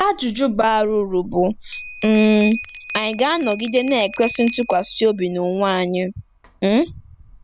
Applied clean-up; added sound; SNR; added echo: none; Bell; 15 dB; none.